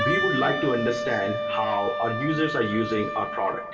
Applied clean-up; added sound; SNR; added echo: none; Wind instrument, woodwind instrument; 2 dB; reverberation time 1.6 s.